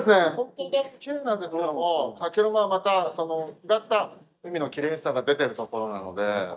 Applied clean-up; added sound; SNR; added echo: neural mask model DeepFilterNet 3.